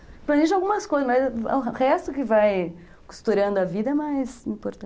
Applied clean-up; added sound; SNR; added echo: none; none; none; none.